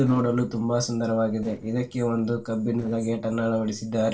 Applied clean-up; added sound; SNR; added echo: neural separator model SepFormer DNS4.